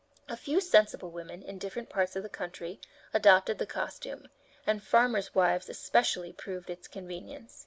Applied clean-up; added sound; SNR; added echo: none; none; none; none.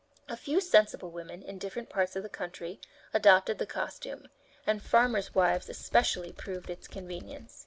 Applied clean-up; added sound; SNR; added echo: none; Typing; 16 dB; none.